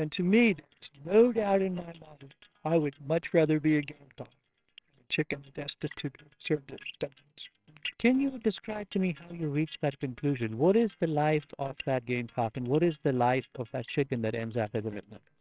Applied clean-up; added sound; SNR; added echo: neural separator model SepFormer WHAMR!.